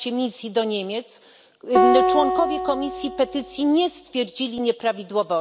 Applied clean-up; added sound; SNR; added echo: none; Acoustic guitar; -1 dB; none.